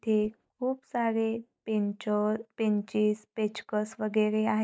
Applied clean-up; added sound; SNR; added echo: neural mask model DeepFilterNet 3.